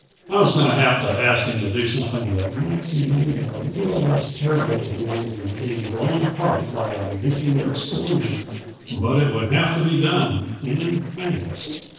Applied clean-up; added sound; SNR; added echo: neural separator model SepFormer DNS4.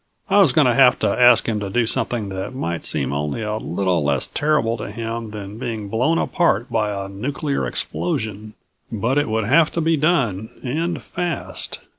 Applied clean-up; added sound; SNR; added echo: none; none; none; none.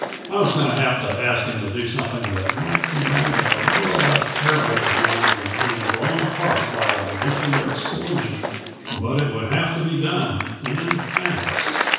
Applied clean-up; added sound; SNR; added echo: none; Applause; 1 dB; reverberation time 1.1 s.